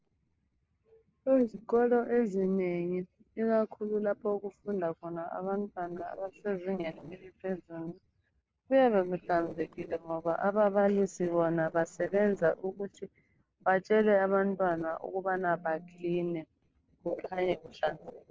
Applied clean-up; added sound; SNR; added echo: neural separator model SepFormer DNS4.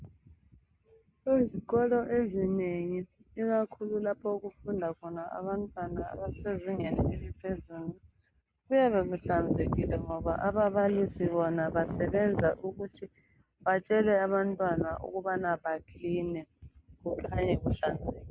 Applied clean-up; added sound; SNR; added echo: none; none; none; none.